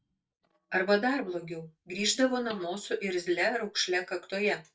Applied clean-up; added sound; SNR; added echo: neural mask model DeepFilterNet 3.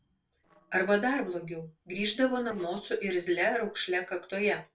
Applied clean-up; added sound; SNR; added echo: neural separator model SepFormer DNS4.